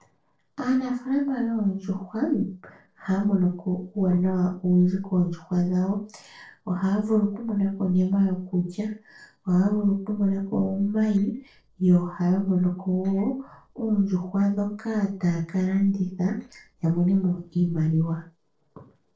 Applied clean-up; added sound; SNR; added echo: neural separator model SepFormer DNS4.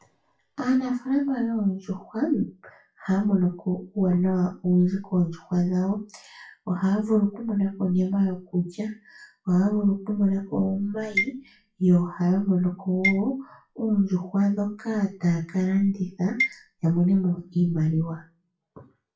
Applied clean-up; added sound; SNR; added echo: classical method WPE with log-MMSE.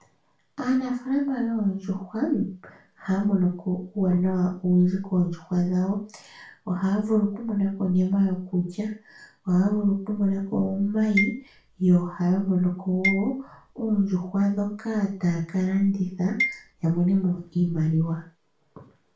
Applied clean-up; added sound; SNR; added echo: none; Marimba, xylophone; 9 dB; reverberation time 0.3 s.